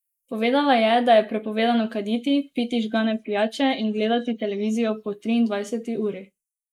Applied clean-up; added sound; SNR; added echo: neural mask model Resemble Enhance denoiser.